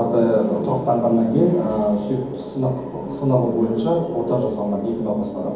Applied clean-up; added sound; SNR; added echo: none; none; none; reverberation time 1.2 s.